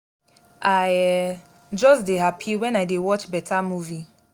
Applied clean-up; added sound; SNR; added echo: none; none; none; none.